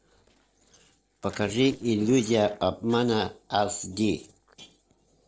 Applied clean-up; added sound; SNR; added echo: neural separator model SepFormer DNS4.